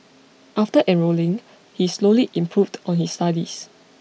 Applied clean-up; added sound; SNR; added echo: none; none; none; none.